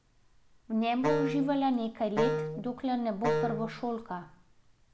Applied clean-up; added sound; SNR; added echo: none; Wind instrument, woodwind instrument; 0 dB; none.